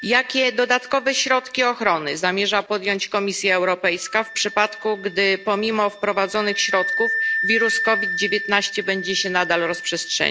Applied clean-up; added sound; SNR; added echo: none; Wind instrument, woodwind instrument; 8 dB; none.